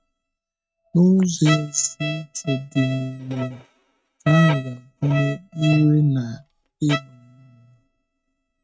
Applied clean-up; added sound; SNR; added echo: neural mask model RNNoise.